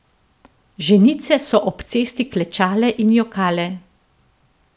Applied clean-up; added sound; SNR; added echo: none; none; none; none.